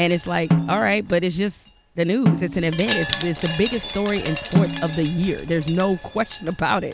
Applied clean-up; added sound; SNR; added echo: none; Wind chime + Snare drum; 4 dB; none.